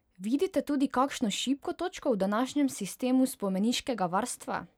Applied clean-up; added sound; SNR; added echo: none; none; none; none.